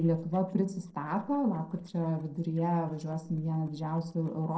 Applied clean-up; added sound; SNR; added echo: neural separator model SepFormer DNS4.